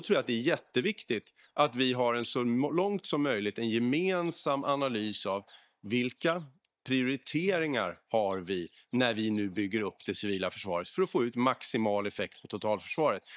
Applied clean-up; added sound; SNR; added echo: neural mask model DeepFilterNet 3.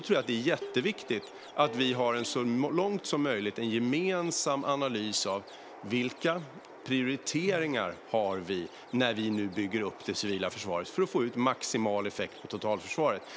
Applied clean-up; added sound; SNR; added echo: none; Chirp, tweet + Plucked string instrument; 17 dB; none.